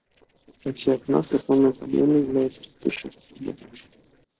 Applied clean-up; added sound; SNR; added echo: neural separator model SepFormer DNS4.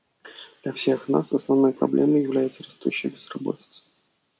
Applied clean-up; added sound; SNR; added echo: none; none; none; none.